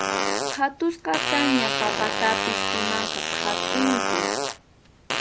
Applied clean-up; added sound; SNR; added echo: none; Fart; -2 dB; none.